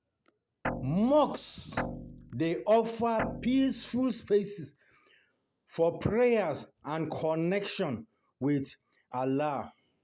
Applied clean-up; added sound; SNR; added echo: none; Guitar; 8 dB; none.